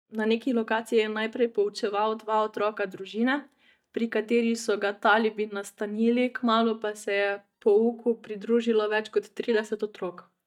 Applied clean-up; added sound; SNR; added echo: neural mask model DeepFilterNet 3.